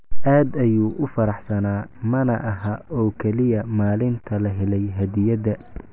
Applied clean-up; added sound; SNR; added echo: none; none; none; none.